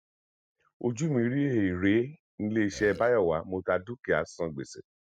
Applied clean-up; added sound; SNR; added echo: neural mask model RNNoise.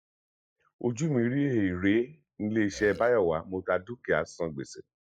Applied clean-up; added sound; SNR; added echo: classical method log-MMSE.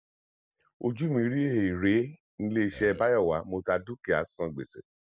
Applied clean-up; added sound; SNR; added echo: none; Burping, eructation; 15 dB; none.